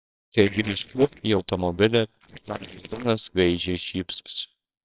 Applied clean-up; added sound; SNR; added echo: neural separator model SepFormer WHAMR!.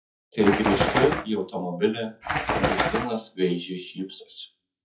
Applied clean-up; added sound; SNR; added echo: classical method WPE with log-MMSE.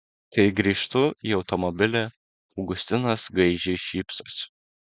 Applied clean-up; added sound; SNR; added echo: none; none; none; none.